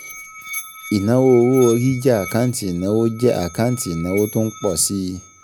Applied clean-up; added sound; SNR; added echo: none; Musical instrument; 17 dB; none.